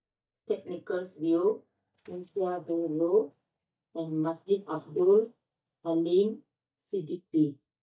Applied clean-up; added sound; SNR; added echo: neural mask model DeepFilterNet 3.